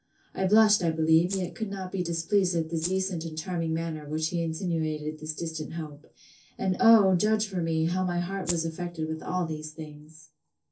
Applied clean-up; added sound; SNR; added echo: neural separator model SepFormer DNS4.